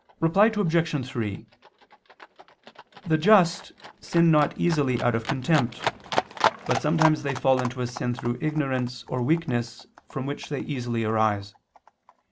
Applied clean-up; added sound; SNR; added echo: none; Livestock, farm animals, working animals; 9 dB; none.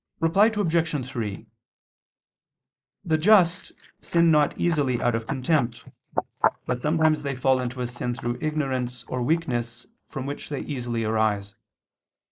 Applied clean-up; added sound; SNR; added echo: neural mask model Resemble Enhance denoiser.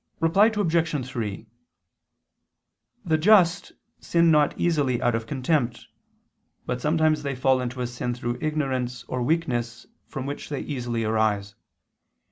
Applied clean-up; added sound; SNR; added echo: none; none; none; none.